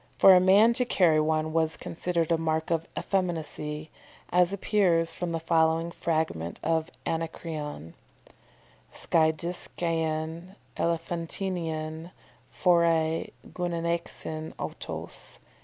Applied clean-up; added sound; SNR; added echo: none; none; none; none.